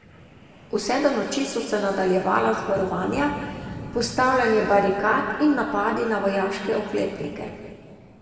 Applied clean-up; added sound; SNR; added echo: none; Wind; 19 dB; reverberation time 2.2 s.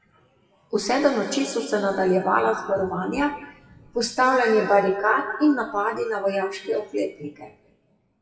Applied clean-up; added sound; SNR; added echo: classical method WPE with log-MMSE.